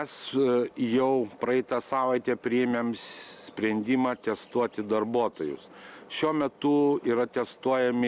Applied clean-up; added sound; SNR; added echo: none; none; none; none.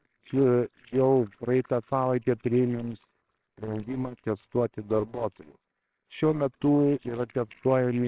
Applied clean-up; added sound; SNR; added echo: neural separator model SepFormer WHAMR!.